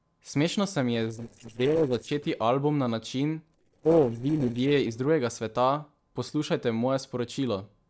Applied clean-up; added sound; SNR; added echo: neural separator model SepFormer DNS4.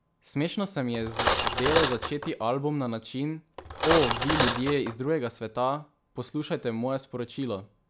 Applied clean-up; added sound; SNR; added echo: none; Cutlery, silverware; -3 dB; none.